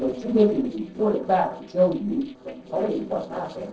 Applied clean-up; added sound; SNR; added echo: neural separator model SepFormer DNS4.